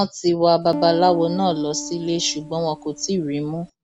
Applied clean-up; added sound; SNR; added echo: none; Piano; 11 dB; none.